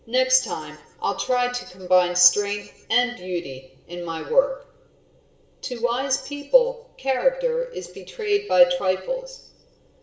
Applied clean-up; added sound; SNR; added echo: none; none; none; reverberation time 0.6 s.